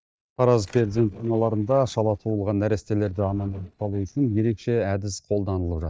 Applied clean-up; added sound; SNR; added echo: neural mask model DeepFilterNet 3.